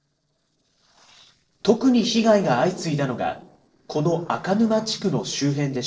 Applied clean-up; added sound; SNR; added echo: neural separator model SepFormer DNS4.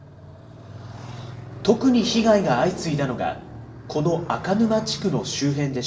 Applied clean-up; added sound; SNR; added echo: none; Motorcycle; 14 dB; reverberation time 0.7 s.